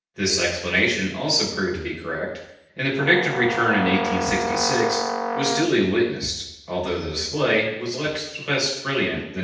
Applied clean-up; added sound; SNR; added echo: none; Brass instrument; 3 dB; reverberation time 0.9 s.